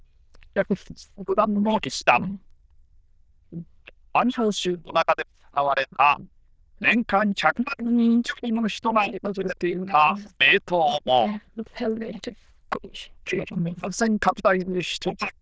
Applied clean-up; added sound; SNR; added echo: neural diffusion model UNIVERSE++.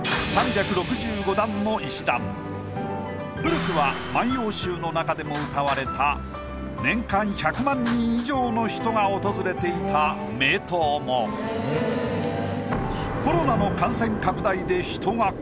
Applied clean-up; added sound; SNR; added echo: none; Traffic noise, roadway noise; 16 dB; none.